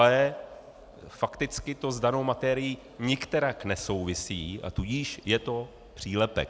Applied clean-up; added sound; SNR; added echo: none; none; none; none.